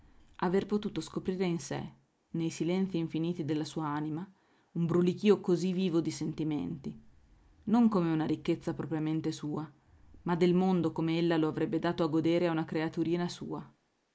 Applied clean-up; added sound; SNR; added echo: neural mask model Resemble Enhance denoiser.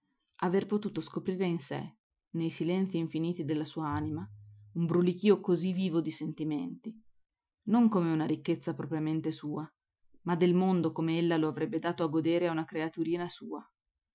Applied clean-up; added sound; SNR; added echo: classical method Wiener filter.